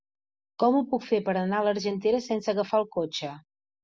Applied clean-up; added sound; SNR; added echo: none; none; none; none.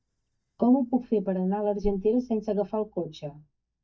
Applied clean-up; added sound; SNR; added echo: neural mask model DeepFilterNet 3.